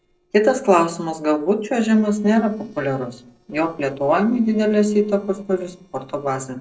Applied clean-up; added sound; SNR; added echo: neural separator model SepFormer DNS4.